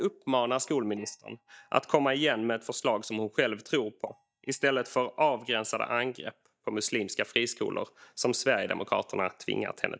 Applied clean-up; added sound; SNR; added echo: neural mask model DeepFilterNet 3.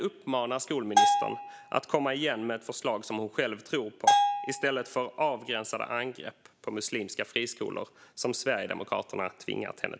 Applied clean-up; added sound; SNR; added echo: none; Bell; -4 dB; none.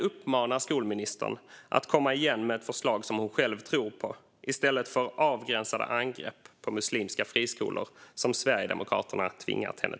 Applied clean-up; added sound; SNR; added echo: none; none; none; none.